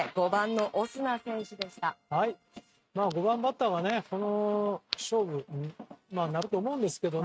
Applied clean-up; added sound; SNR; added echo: neural mask model RNNoise.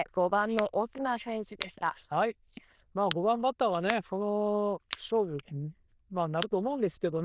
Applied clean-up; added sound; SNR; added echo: neural diffusion model UNIVERSE++.